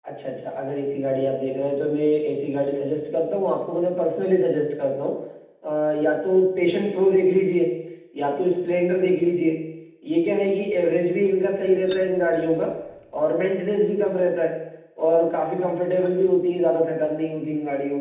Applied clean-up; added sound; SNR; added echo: none; Keys jangling; 19 dB; reverberation time 0.8 s.